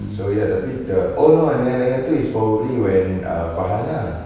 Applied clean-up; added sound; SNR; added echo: none; none; none; none.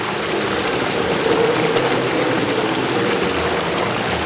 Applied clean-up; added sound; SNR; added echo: none; Stream; -2 dB; reverberation time 2.1 s.